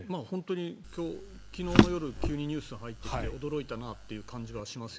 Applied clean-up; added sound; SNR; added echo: none; Drawer open or close; -5 dB; none.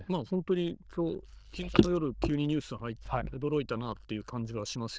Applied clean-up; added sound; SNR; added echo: neural diffusion model UNIVERSE++.